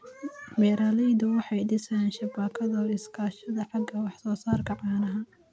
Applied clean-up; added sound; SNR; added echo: none; none; none; none.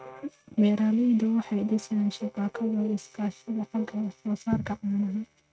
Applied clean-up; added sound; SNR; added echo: neural mask model RNNoise.